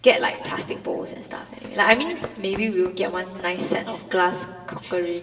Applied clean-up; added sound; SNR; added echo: none; Run; 20 dB; reverberation time 1.3 s.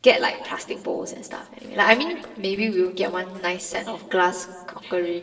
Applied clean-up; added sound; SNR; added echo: neural separator model SepFormer DNS4.